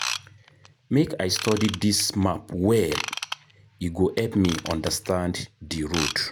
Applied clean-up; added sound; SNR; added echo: none; Ratchet, pawl / Tools; 10 dB; none.